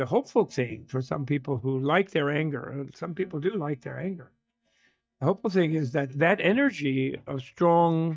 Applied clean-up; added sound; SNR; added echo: neural mask model DeepFilterNet 3.